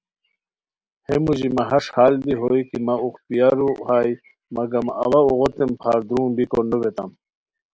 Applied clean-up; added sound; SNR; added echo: none; none; none; none.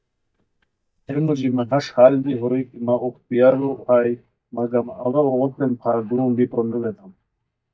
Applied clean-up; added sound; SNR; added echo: neural mask model DeepFilterNet 3.